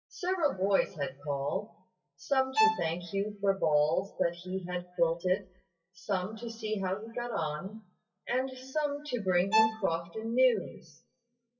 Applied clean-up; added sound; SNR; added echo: classical method WPE with log-MMSE.